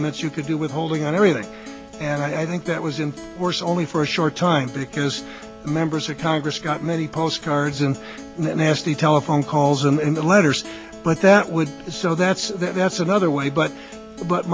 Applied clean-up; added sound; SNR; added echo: none; Acoustic guitar; 17 dB; none.